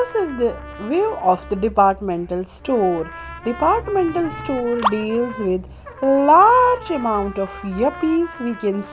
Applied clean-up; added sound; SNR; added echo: none; Trumpet; 17 dB; none.